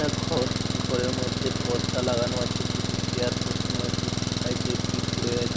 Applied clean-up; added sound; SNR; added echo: none; Engine; -5 dB; none.